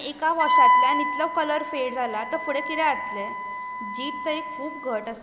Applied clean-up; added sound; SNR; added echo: none; Wind instrument, woodwind instrument; -2 dB; none.